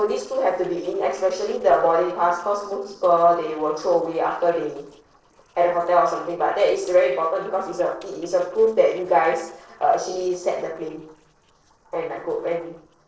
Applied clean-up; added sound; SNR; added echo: neural separator model SepFormer DNS4.